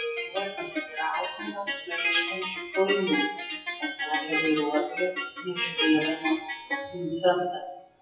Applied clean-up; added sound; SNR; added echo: classical method WPE with log-MMSE.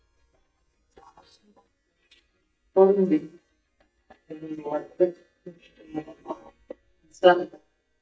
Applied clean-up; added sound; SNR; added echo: neural mask model DeepFilterNet 3.